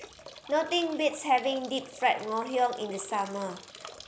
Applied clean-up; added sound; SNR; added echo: none; Drip / Trickle, dribble / Bathtub (filling or washing); 17 dB; none.